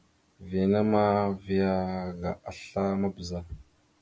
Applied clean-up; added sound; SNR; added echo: none; none; none; none.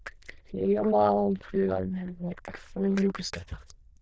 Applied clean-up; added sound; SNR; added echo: neural diffusion model UNIVERSE++.